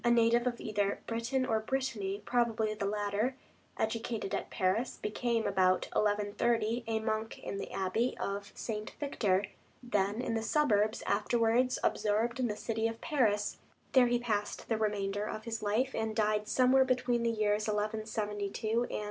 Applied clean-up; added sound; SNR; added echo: none; none; none; none.